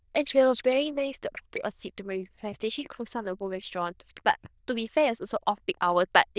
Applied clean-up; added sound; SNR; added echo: neural diffusion model UNIVERSE++.